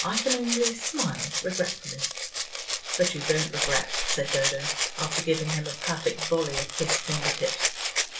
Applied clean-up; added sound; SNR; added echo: none; Rattle (instrument); 0 dB; reverberation time 0.3 s.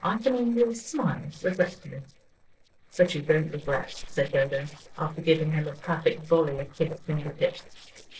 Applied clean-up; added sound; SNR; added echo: neural separator model SepFormer DNS4.